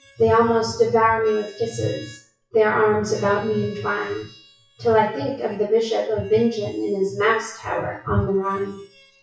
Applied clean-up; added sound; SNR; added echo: classical method WPE with log-MMSE.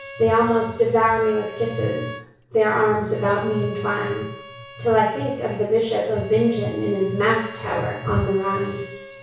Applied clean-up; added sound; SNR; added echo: none; Bowed string instrument; 18 dB; reverberation time 0.6 s.